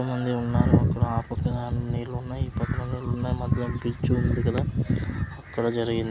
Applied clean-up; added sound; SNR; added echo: none; none; none; none.